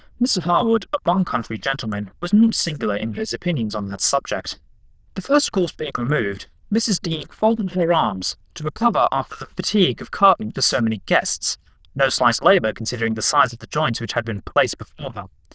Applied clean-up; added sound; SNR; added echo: neural diffusion model UNIVERSE++.